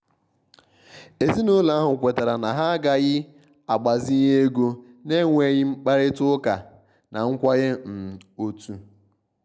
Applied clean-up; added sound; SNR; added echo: none; none; none; none.